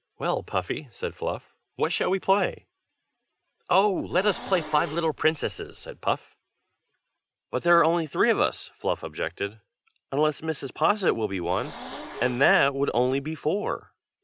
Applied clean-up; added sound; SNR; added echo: none; Hiss; 14 dB; none.